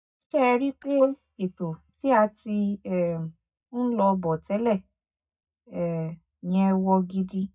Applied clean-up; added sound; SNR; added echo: neural mask model DeepFilterNet 3.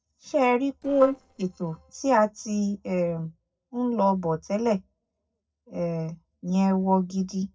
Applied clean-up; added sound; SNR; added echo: neural separator model SepFormer DNS4.